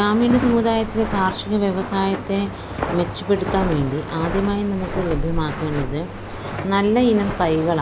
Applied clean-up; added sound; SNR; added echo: none; Walk, footsteps; 7 dB; none.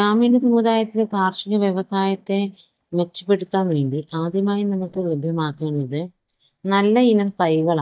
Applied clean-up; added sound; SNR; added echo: neural mask model DeepFilterNet 3.